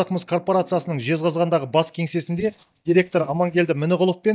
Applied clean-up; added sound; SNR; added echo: neural mask model DeepFilterNet 3.